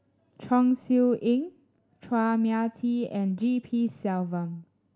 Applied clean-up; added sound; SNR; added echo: none; none; none; none.